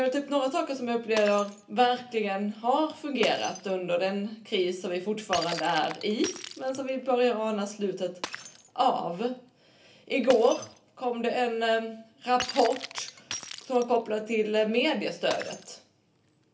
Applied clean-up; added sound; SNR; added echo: none; Shatter; 15 dB; reverberation time 0.3 s.